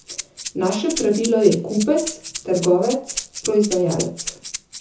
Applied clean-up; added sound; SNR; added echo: none; Rattle (instrument); 11 dB; reverberation time 0.5 s.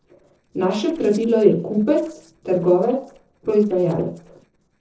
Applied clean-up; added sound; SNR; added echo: neural separator model SepFormer DNS4.